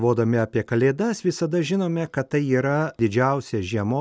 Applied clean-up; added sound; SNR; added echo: none; none; none; none.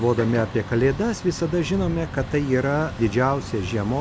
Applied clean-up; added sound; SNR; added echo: none; Truck; 10 dB; none.